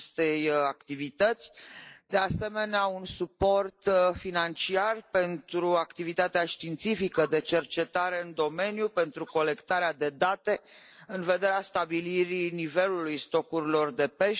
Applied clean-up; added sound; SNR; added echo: neural mask model Resemble Enhance denoiser.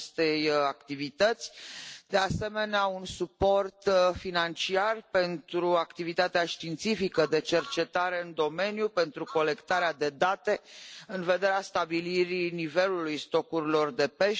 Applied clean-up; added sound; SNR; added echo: neural separator model SepFormer DNS4.